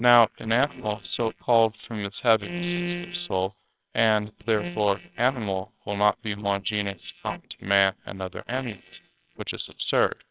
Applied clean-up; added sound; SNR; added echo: neural separator model SepFormer WHAMR!.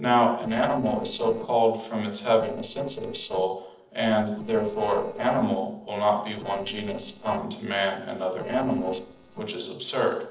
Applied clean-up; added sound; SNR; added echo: neural separator model SepFormer DNS4.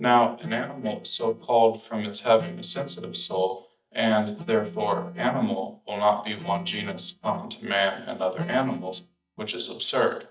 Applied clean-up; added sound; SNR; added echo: neural mask model DeepFilterNet 3.